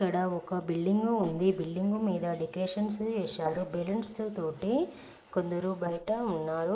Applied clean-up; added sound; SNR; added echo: neural mask model Resemble Enhance denoiser.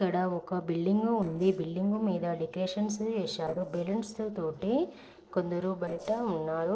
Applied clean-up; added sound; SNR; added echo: neural separator model SepFormer DNS4.